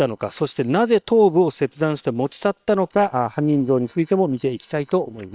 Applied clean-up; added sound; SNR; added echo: neural separator model SepFormer WHAM!.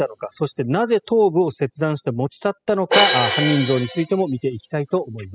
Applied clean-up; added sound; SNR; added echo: classical method spectral subtraction.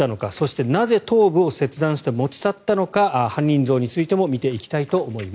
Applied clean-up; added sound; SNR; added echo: none; none; none; none.